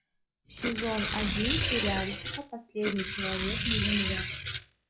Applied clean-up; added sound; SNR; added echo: classical method log-MMSE.